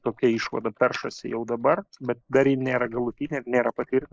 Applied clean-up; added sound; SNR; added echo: neural mask model Resemble Enhance denoiser.